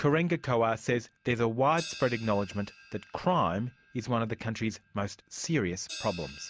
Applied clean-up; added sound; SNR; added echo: none; Crash cymbal; 19 dB; none.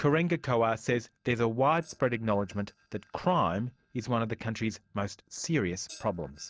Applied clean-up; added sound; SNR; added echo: neural separator model SepFormer DNS4.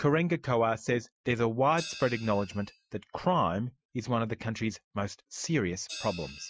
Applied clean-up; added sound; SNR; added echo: classical method Wiener filter.